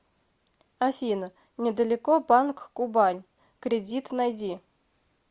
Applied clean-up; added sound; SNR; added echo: none; none; none; none.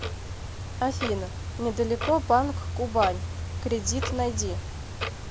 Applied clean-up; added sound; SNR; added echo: none; Clock; 3 dB; none.